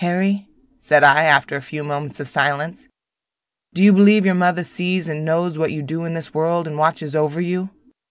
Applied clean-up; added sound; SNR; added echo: none; none; none; none.